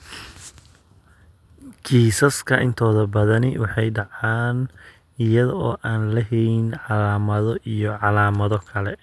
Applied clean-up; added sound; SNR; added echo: none; none; none; none.